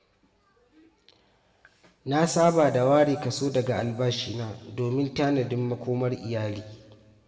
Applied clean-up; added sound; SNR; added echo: none; none; none; reverberation time 1.3 s.